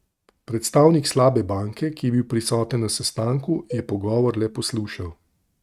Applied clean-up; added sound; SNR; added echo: neural mask model RNNoise.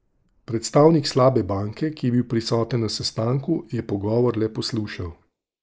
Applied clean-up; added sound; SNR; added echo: neural mask model Resemble Enhance denoiser.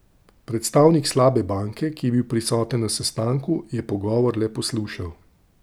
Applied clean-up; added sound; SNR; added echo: none; none; none; none.